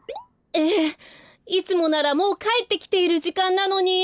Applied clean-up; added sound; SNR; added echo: none; none; none; none.